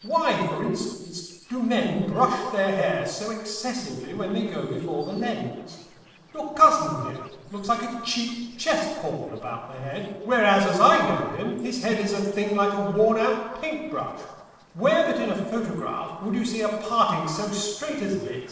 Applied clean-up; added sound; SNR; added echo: neural separator model SepFormer DNS4.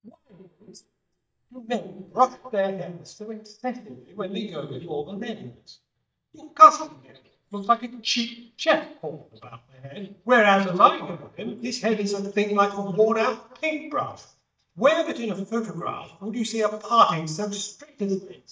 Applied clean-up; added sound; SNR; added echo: neural mask model DeepFilterNet 3.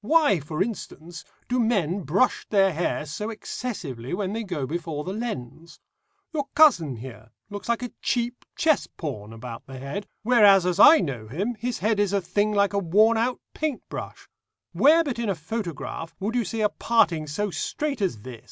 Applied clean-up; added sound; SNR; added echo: none; none; none; none.